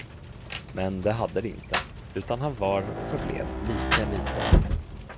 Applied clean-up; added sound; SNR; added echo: none; Rain; -3 dB; none.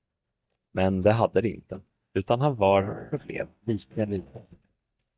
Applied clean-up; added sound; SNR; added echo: neural mask model DeepFilterNet 3.